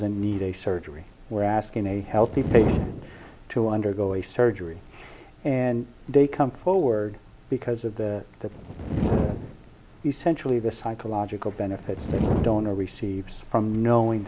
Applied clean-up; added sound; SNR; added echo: none; Fire; 4 dB; none.